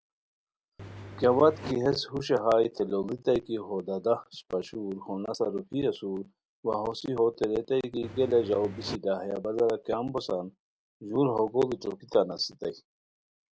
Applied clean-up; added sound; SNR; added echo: none; Engine; 12 dB; none.